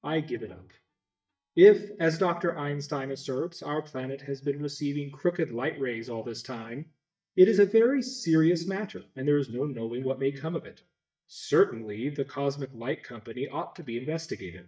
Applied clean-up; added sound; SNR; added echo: neural mask model DeepFilterNet 3.